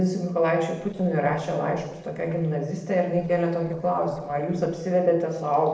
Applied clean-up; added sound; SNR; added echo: neural separator model SepFormer DNS4.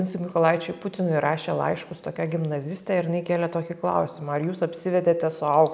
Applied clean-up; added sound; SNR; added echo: none; none; none; none.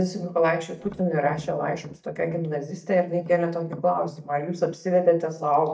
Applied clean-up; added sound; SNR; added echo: neural mask model DeepFilterNet 3.